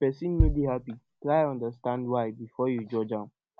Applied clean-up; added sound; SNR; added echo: none; Bass drum; 2 dB; none.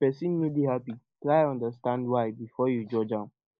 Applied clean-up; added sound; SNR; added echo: neural mask model Resemble Enhance denoiser.